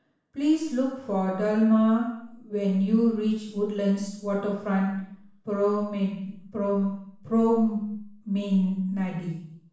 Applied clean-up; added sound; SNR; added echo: none; none; none; reverberation time 0.7 s.